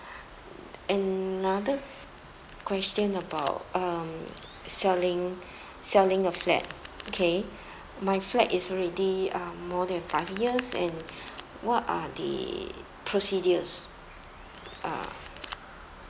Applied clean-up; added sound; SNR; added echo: none; Sawing + Domestic sounds, home sounds; 20 dB; none.